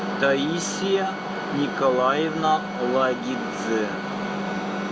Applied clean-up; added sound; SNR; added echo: none; Organ; 13 dB; none.